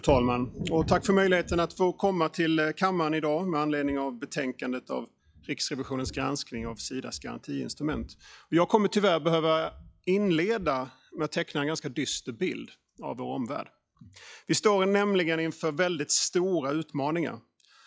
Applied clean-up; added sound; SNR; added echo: classical method log-MMSE.